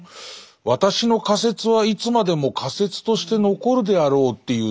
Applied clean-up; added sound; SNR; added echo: none; none; none; none.